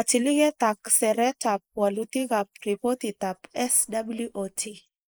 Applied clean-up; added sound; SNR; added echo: neural mask model Resemble Enhance denoiser.